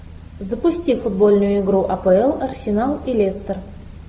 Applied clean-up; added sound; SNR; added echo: none; none; none; none.